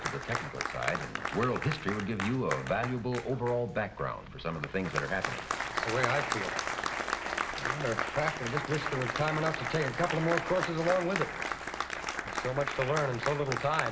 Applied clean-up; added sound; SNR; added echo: none; Applause; 3 dB; none.